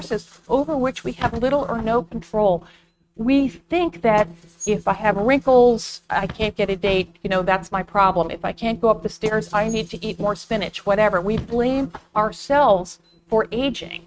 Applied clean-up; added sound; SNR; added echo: neural mask model RNNoise.